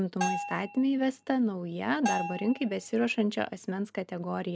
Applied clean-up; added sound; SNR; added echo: none; Bell; 8 dB; none.